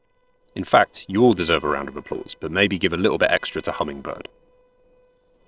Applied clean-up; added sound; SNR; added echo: neural separator model SepFormer DNS4.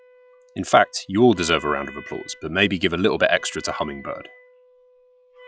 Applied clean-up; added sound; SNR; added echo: classical method log-MMSE.